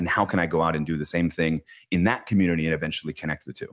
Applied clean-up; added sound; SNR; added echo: none; none; none; none.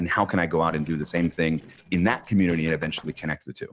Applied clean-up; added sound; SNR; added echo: neural separator model SepFormer DNS4.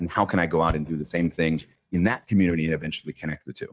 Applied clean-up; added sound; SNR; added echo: neural mask model DeepFilterNet 3.